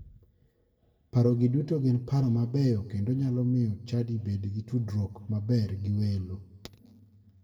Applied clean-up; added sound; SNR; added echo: none; none; none; reverberation time 1.4 s.